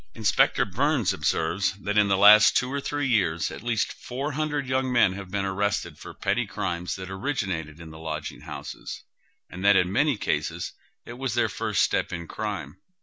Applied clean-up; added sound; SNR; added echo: none; none; none; none.